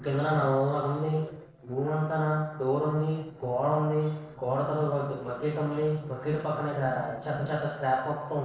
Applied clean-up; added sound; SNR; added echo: neural separator model SepFormer DNS4.